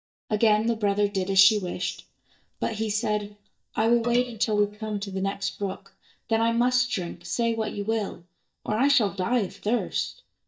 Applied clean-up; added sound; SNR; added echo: neural mask model DeepFilterNet 3.